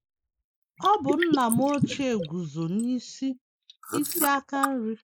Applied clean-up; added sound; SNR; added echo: neural mask model Resemble Enhance denoiser.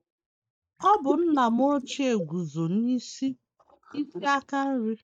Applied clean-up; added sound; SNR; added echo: neural mask model DeepFilterNet 3.